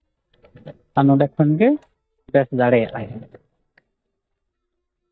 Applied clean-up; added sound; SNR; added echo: neural mask model DeepFilterNet 3.